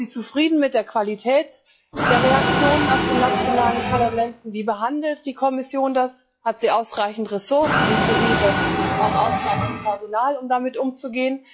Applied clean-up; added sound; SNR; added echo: classical method log-MMSE.